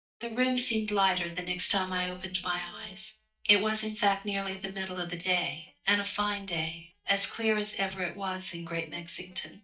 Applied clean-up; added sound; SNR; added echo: neural mask model DeepFilterNet 3.